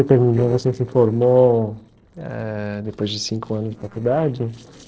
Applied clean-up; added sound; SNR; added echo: neural separator model SepFormer DNS4.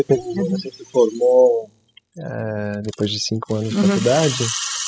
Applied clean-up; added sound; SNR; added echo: classical method spectral subtraction.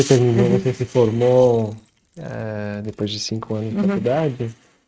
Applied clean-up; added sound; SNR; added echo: neural mask model RNNoise.